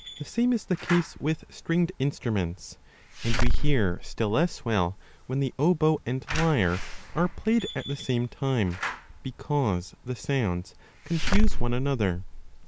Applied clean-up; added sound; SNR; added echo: none; Slam / Alarm; -1 dB; none.